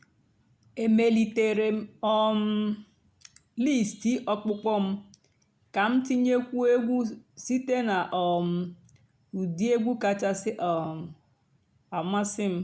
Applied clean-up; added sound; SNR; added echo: none; none; none; none.